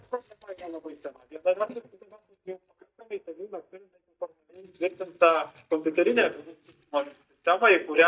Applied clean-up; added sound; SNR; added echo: neural mask model DeepFilterNet 3.